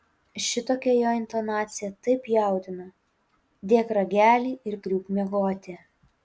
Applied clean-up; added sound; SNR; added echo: none; none; none; none.